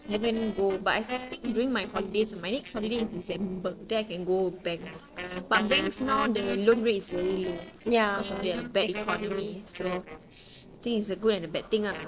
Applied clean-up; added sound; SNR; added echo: neural separator model SepFormer DNS4.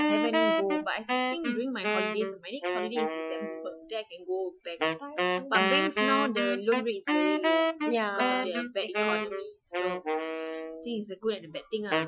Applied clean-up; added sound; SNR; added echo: classical method Wiener filter.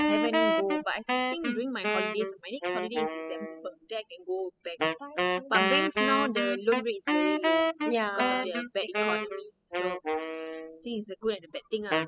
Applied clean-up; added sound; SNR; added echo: classical method spectral subtraction.